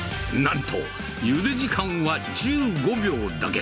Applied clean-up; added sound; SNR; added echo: none; none; none; none.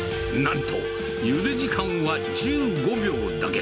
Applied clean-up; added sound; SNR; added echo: none; Telephone; 3 dB; none.